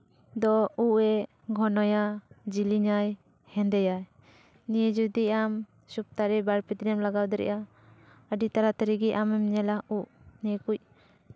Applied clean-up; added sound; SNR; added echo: none; none; none; none.